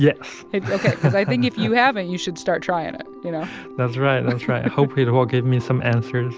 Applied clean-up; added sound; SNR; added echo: none; none; none; none.